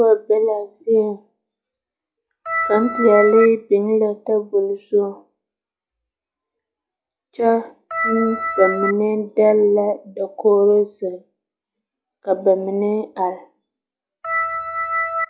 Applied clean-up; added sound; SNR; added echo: classical method log-MMSE.